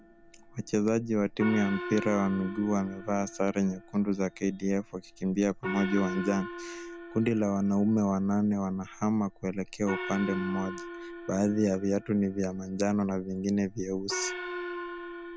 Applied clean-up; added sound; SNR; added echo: none; Gong; 11 dB; none.